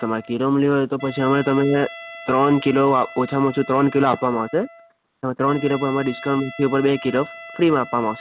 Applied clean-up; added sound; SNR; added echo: none; Wind instrument, woodwind instrument; 17 dB; none.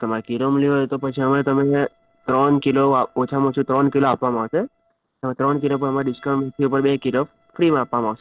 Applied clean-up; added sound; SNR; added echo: neural separator model SepFormer DNS4.